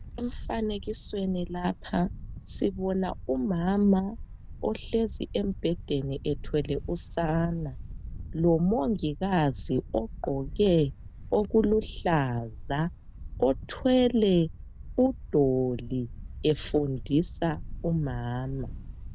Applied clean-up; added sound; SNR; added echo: none; Wind; 11 dB; none.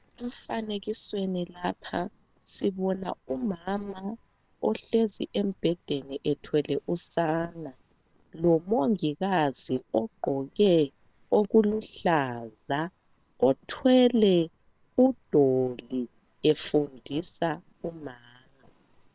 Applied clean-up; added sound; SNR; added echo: neural separator model SepFormer WHAM!.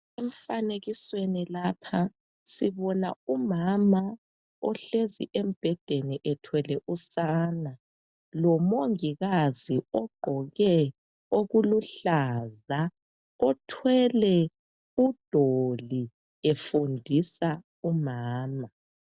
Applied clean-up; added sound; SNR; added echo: none; none; none; none.